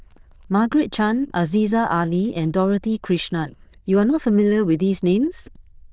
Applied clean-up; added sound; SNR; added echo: neural diffusion model UNIVERSE++.